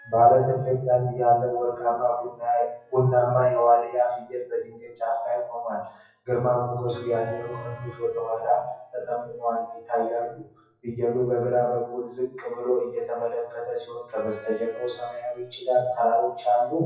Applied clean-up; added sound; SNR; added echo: classical method WPE with log-MMSE.